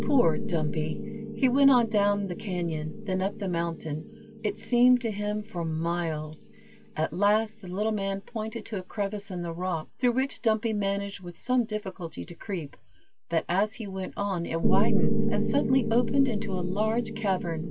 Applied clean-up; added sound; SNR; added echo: none; Piano; 1 dB; none.